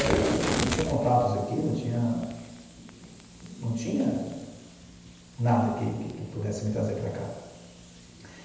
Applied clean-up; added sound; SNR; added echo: none; Fire; 7 dB; reverberation time 1.1 s.